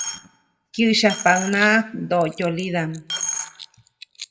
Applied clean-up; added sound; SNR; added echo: none; Coin (dropping); 11 dB; reverberation time 0.4 s.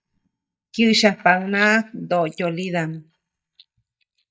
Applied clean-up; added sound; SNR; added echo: neural mask model DeepFilterNet 3.